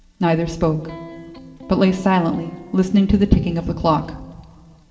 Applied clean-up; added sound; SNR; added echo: none; Electric guitar; 19 dB; reverberation time 2.6 s.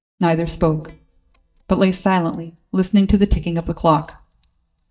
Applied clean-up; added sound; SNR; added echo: neural mask model DeepFilterNet 3.